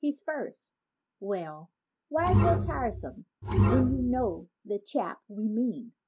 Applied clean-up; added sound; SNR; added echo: none; Bowed string instrument; -4 dB; none.